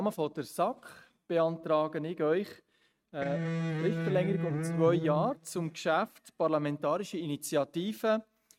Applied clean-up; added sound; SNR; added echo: neural mask model RNNoise.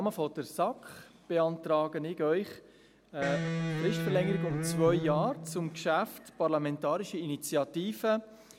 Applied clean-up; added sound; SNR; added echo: none; Electric guitar; 2 dB; none.